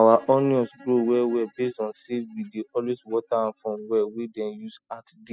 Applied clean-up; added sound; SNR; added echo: classical method spectral subtraction.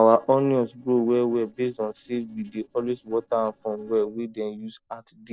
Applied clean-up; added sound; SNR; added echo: neural separator model SepFormer DNS4.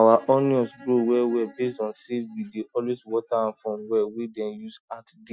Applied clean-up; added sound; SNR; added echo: classical method Wiener filter.